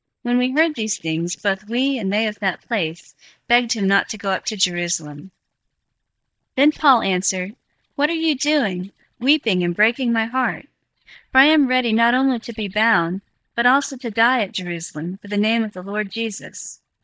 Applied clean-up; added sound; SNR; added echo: neural mask model DeepFilterNet 3.